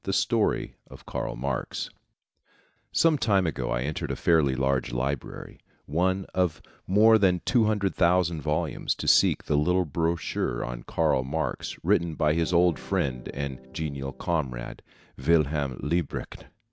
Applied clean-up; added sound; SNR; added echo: none; Electric guitar / Strum; 19 dB; none.